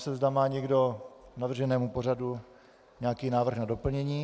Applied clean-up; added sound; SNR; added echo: none; none; none; none.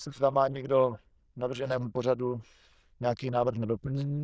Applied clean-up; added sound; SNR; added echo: neural diffusion model UNIVERSE++.